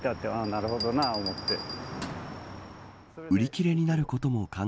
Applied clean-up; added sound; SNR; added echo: none; Bell; 12 dB; none.